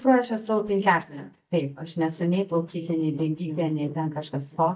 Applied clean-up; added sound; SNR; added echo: neural mask model DeepFilterNet 3.